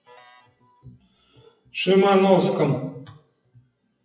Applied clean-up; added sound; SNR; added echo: classical method WPE with log-MMSE.